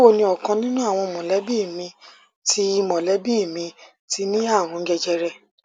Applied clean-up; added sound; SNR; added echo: none; none; none; none.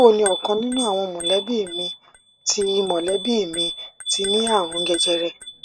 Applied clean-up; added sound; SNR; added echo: neural mask model RNNoise.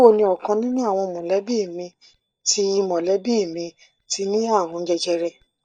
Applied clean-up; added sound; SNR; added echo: neural mask model DeepFilterNet 3.